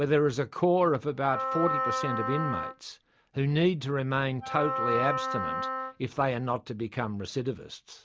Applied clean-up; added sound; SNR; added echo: none; Wind instrument, woodwind instrument; 3 dB; none.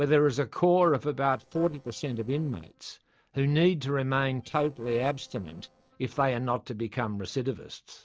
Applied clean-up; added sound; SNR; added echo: neural separator model SepFormer DNS4.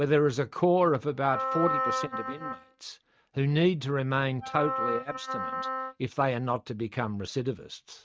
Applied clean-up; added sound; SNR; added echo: neural mask model RNNoise.